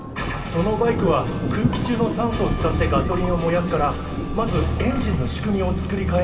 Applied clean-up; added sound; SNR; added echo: none; Thunder; 5 dB; reverberation time 2.3 s.